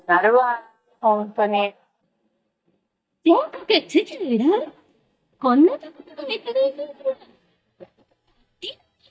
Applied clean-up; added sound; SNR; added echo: neural mask model DeepFilterNet 3.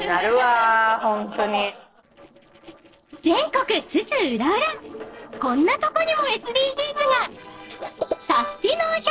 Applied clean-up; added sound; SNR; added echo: neural separator model SepFormer DNS4.